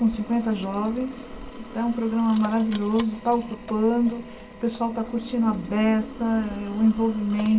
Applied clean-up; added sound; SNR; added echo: none; Drill; 16 dB; reverberation time 0.2 s.